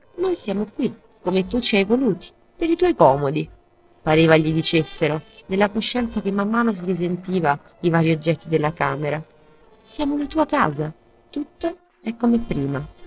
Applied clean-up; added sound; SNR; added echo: neural separator model SepFormer DNS4.